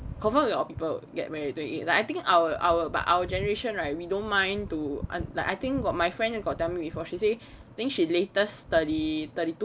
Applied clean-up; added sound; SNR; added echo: none; none; none; none.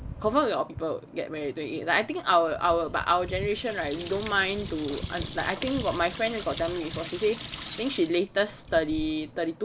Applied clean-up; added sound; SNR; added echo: none; Sink (filling or washing) / Water tap, faucet; 15 dB; none.